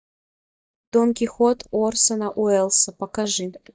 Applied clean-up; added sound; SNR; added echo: neural mask model DeepFilterNet 3.